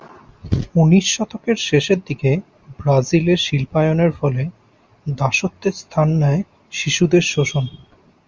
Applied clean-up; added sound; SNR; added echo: none; none; none; none.